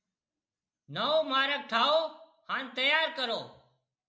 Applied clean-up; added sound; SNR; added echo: none; none; none; none.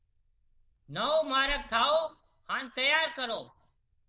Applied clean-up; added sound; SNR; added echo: neural diffusion model UNIVERSE++.